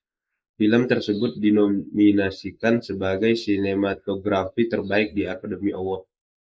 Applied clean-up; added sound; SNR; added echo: neural mask model Resemble Enhance denoiser.